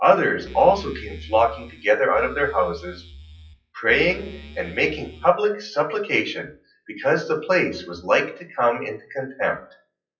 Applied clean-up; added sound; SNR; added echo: classical method WPE with log-MMSE.